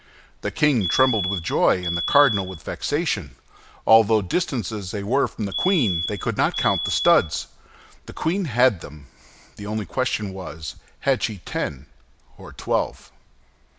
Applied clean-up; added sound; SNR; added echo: none; Alarm; 5 dB; none.